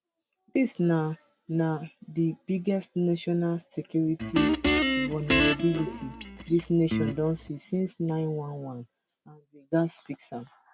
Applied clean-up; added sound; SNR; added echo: none; Guitar; -1 dB; none.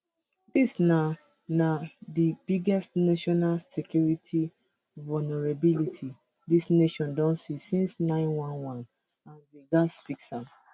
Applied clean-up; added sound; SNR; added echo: none; none; none; none.